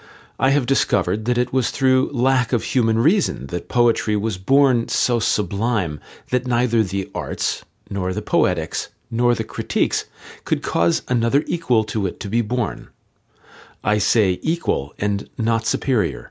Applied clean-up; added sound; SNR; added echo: none; none; none; none.